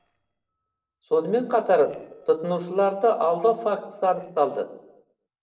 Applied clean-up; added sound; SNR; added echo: neural separator model SepFormer DNS4.